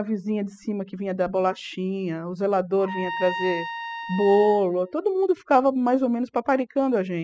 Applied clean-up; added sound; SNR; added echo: classical method spectral subtraction.